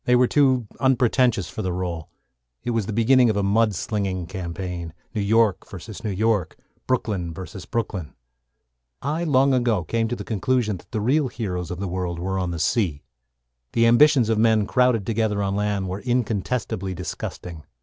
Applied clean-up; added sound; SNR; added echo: none; none; none; none.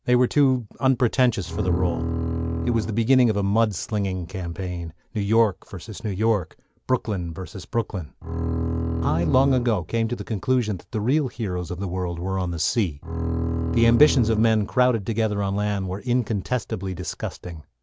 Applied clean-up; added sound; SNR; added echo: none; Bowed string instrument; 4 dB; none.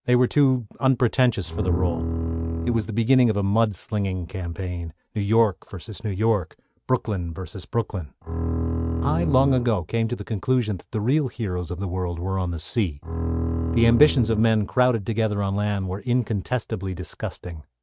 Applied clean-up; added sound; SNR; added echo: neural mask model RNNoise.